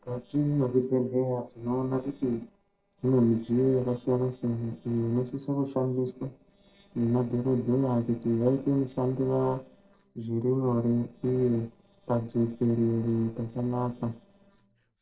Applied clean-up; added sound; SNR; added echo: neural separator model SepFormer DNS4.